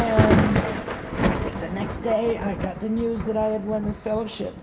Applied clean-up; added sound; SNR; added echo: none; Thunder; 0 dB; reverberation time 2.0 s.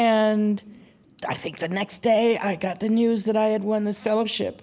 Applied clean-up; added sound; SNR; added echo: none; none; none; none.